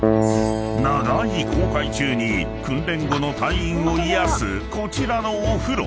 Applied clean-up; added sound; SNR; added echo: none; Keyboard (musical); 3 dB; none.